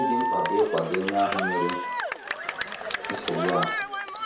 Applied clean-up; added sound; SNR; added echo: none; Cheering; 0 dB; reverberation time 0.6 s.